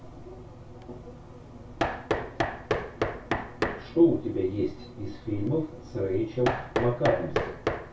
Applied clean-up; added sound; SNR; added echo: none; Knock; 4 dB; reverberation time 0.2 s.